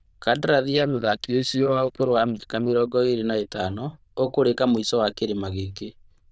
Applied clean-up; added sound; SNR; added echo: neural diffusion model UNIVERSE++.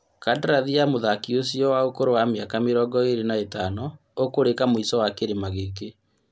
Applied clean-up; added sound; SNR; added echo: none; none; none; none.